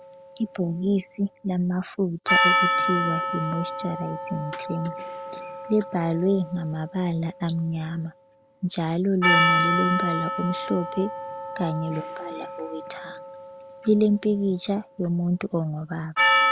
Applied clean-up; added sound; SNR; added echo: none; Percussion; 1 dB; none.